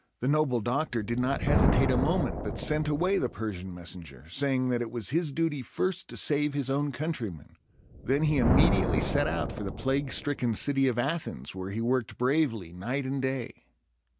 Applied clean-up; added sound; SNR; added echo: none; Thunder; 4 dB; none.